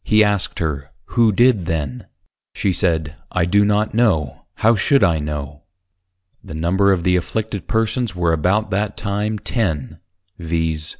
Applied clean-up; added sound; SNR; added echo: none; none; none; none.